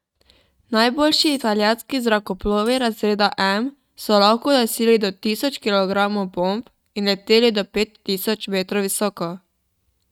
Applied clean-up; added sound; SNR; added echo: neural mask model RNNoise.